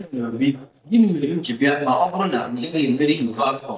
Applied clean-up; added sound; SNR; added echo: neural mask model DeepFilterNet 3.